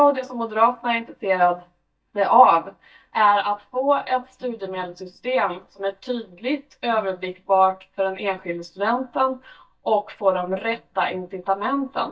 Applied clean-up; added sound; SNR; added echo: neural mask model DeepFilterNet 3.